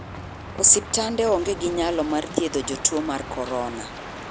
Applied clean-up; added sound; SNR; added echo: none; Crow; 12 dB; none.